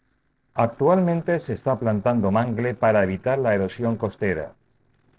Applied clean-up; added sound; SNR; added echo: neural separator model SepFormer DNS4.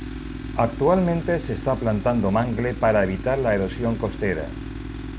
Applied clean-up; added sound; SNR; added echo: none; Tools; 9 dB; none.